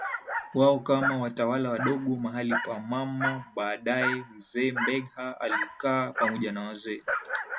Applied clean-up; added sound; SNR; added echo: none; Dog; 5 dB; none.